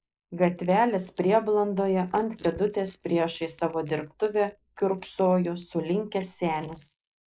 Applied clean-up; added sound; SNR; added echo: neural mask model Resemble Enhance denoiser.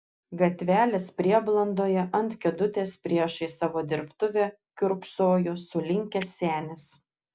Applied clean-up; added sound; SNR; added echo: none; none; none; none.